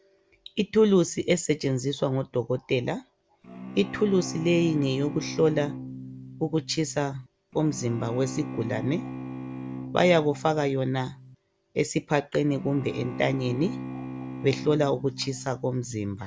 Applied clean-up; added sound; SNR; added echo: none; Bowed string instrument; 10 dB; none.